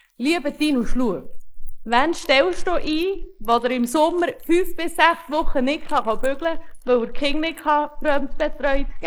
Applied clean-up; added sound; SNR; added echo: neural mask model Resemble Enhance denoiser.